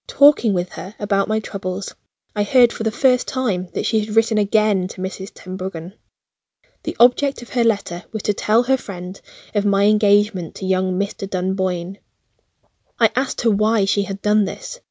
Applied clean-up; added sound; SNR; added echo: none; none; none; none.